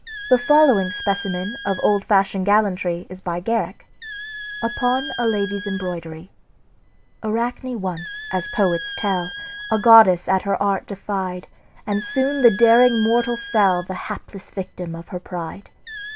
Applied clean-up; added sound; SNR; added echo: none; Squeak; 13 dB; none.